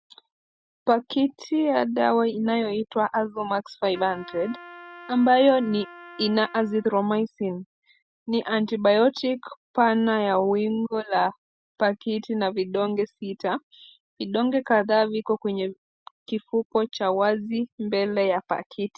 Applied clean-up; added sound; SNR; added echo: none; Trumpet; 19 dB; none.